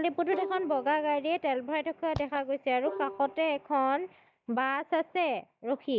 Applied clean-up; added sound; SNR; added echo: neural mask model DeepFilterNet 3.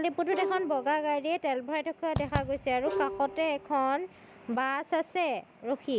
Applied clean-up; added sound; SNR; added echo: none; Fireworks + Bowed string instrument; 8 dB; none.